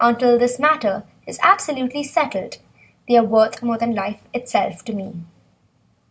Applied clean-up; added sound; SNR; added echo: none; none; none; none.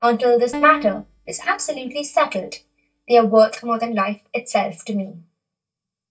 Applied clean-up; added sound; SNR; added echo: neural mask model DeepFilterNet 3.